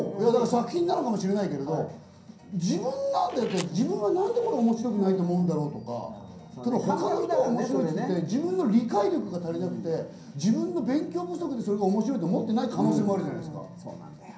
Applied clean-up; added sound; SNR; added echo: none; Fire; 20 dB; reverberation time 0.6 s.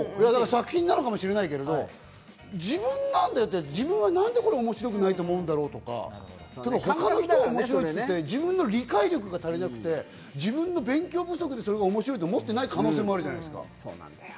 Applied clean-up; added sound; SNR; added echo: none; none; none; none.